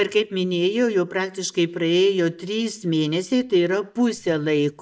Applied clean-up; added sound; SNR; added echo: neural mask model DeepFilterNet 3.